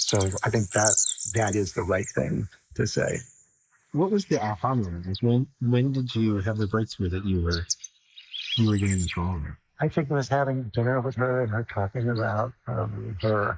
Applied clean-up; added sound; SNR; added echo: neural mask model Resemble Enhance denoiser.